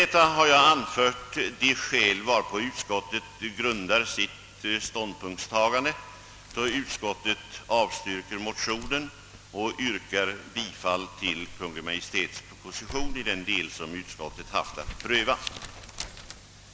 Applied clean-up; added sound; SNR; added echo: none; Crumpling, crinkling; 16 dB; none.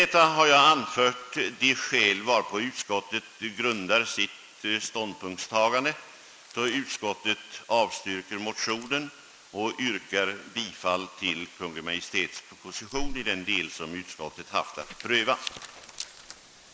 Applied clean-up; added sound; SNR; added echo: neural mask model Resemble Enhance denoiser.